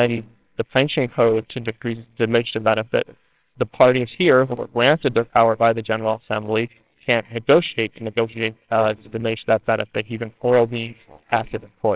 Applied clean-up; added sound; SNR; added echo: neural separator model SepFormer WHAMR!.